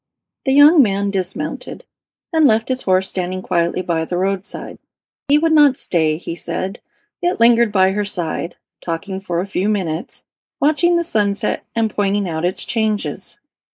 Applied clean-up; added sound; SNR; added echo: neural mask model Resemble Enhance denoiser.